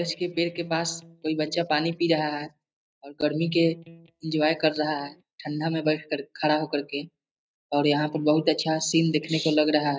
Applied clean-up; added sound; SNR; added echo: neural mask model DeepFilterNet 3.